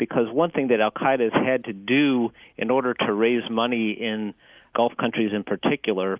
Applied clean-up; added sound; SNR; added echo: none; none; none; none.